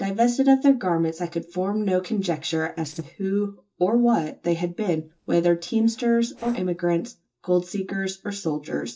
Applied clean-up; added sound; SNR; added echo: neural separator model SepFormer DNS4.